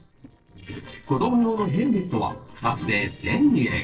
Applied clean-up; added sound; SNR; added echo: neural separator model SepFormer DNS4.